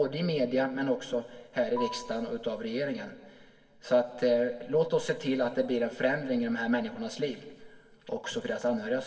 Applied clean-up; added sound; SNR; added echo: none; Marimba, xylophone; 13 dB; reverberation time 2.0 s.